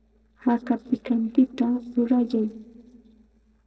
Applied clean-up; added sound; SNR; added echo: neural separator model SepFormer DNS4.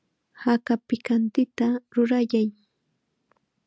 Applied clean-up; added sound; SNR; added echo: none; none; none; none.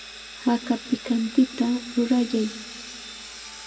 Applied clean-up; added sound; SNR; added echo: none; Sawing; 14 dB; reverberation time 1.1 s.